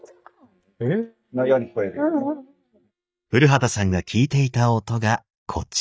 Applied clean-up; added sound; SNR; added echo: neural mask model DeepFilterNet 3.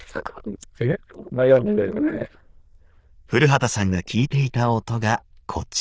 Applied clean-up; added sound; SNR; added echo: neural diffusion model UNIVERSE++.